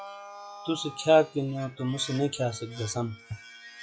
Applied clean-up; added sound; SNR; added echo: classical method log-MMSE.